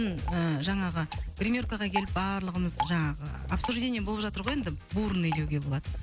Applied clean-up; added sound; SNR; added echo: none; Drip; 11 dB; none.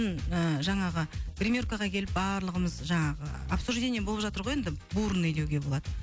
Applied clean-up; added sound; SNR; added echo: none; none; none; none.